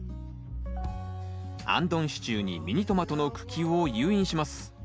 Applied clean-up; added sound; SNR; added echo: none; none; none; none.